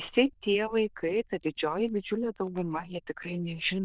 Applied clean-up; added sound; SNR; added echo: neural diffusion model UNIVERSE++.